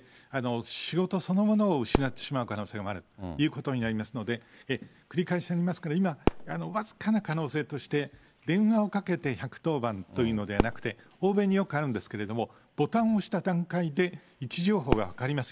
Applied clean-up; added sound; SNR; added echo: none; Fireworks; 9 dB; none.